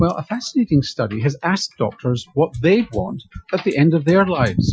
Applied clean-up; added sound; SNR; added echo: classical method Wiener filter.